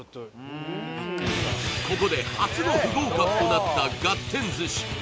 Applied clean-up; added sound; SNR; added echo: none; none; none; none.